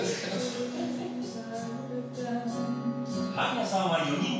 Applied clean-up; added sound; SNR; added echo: none; none; none; reverberation time 0.7 s.